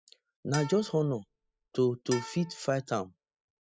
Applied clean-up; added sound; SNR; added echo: classical method spectral subtraction.